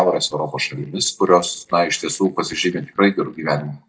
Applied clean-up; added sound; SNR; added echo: neural mask model DeepFilterNet 3.